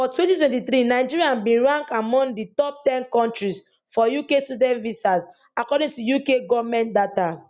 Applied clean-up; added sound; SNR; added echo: none; none; none; none.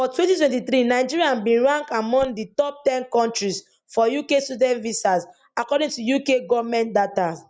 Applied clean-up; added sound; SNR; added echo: neural mask model Resemble Enhance denoiser.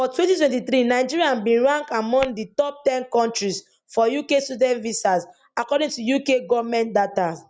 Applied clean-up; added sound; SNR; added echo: none; Tap / Glass; 20 dB; none.